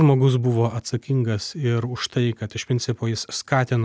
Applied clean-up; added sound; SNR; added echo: none; none; none; none.